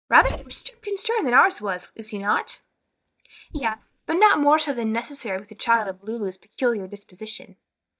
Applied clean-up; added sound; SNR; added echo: neural mask model DeepFilterNet 3.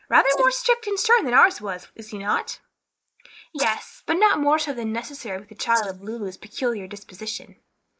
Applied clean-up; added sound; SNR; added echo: neural mask model Resemble Enhance denoiser.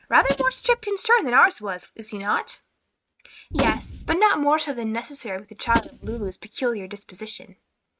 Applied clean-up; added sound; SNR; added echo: neural mask model RNNoise.